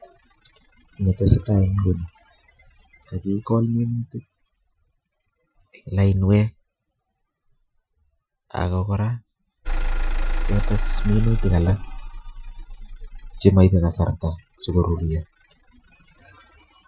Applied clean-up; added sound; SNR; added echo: classical method Wiener filter.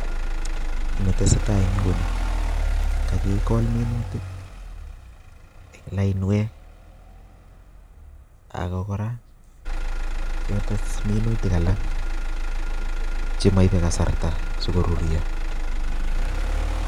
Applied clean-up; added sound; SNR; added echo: none; Motor vehicle (road); -2 dB; none.